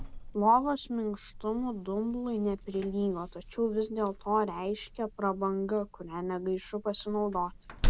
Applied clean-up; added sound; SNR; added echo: none; Slam; 7 dB; none.